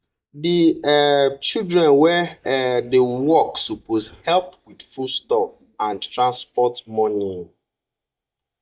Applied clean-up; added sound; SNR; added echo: neural mask model DeepFilterNet 3.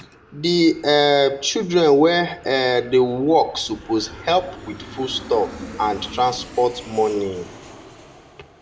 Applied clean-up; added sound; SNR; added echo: none; Aircraft; 19 dB; reverberation time 0.6 s.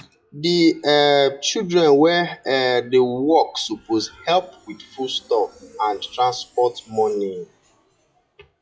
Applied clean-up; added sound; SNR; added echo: classical method WPE with log-MMSE.